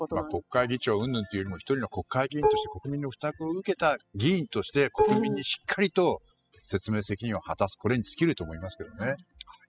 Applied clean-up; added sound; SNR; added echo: classical method spectral subtraction.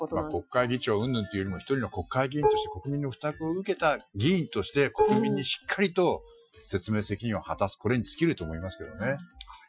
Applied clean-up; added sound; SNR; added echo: classical method Wiener filter.